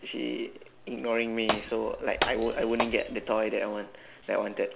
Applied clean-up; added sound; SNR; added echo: none; Glass; 5 dB; none.